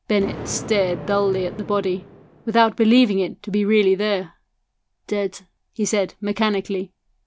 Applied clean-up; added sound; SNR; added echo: none; Thunder; 17 dB; none.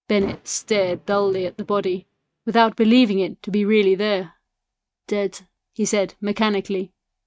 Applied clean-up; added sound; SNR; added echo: neural mask model RNNoise.